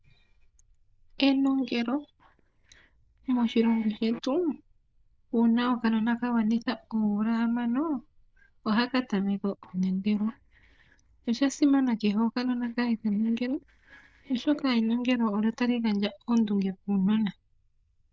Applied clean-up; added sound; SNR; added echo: neural diffusion model UNIVERSE++.